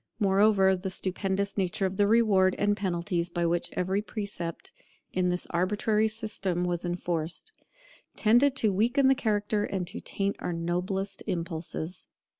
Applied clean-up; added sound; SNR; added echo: none; none; none; none.